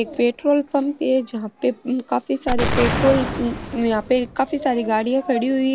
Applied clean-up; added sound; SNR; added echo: none; Explosion; 8 dB; none.